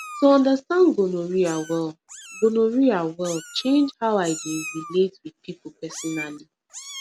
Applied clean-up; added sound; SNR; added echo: none; Meow; 18 dB; none.